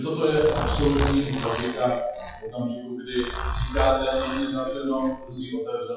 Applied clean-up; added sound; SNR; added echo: classical method WPE with log-MMSE.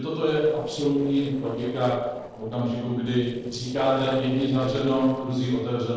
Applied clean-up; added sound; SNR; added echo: neural separator model SepFormer DNS4.